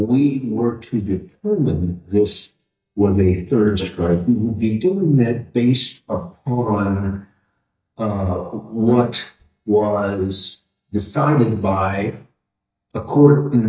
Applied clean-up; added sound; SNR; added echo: neural mask model DeepFilterNet 3.